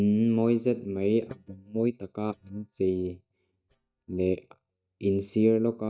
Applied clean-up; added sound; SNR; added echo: neural mask model DeepFilterNet 3.